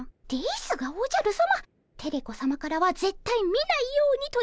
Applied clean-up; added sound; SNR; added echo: none; none; none; none.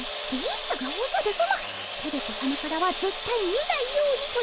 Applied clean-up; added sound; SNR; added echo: none; Sawing; 4 dB; none.